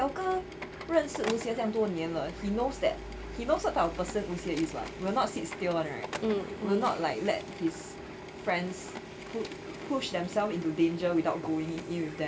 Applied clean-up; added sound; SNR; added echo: none; Printer; 10 dB; none.